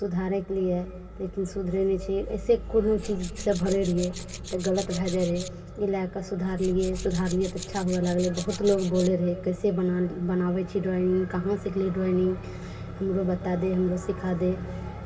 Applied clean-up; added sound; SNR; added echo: none; Tools; 13 dB; reverberation time 2.3 s.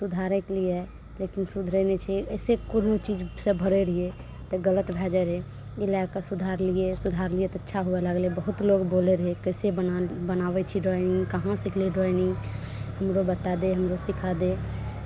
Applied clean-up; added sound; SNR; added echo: none; none; none; none.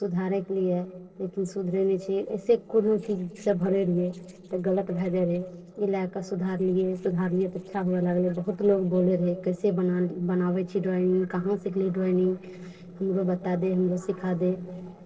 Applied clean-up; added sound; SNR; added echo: neural separator model SepFormer DNS4.